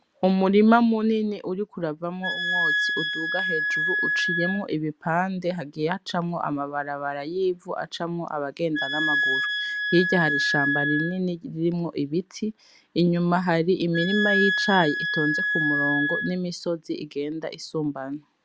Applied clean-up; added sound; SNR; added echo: none; Wind instrument, woodwind instrument; 0 dB; none.